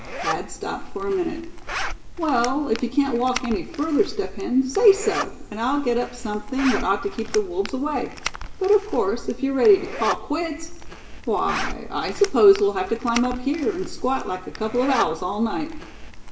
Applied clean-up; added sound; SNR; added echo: none; Zipper (clothing); 9 dB; reverberation time 1.8 s.